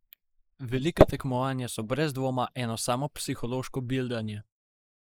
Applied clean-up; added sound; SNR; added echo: neural mask model Resemble Enhance denoiser.